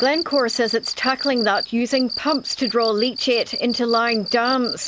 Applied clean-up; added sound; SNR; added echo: none; Cricket; 8 dB; none.